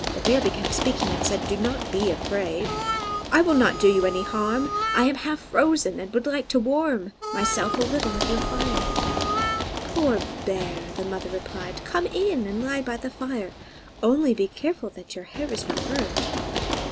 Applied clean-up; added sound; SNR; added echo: none; Run + Harmonica; 4 dB; none.